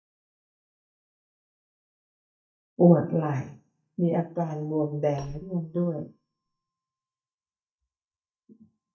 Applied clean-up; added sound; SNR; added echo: neural mask model DeepFilterNet 3.